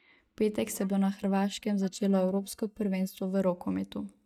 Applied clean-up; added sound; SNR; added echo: neural mask model DeepFilterNet 3.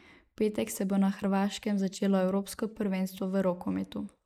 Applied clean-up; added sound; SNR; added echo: neural mask model Resemble Enhance denoiser.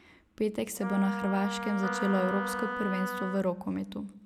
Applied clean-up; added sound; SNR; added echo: none; Wind instrument, woodwind instrument + Wind instrument, woodwind instrument; 5 dB; none.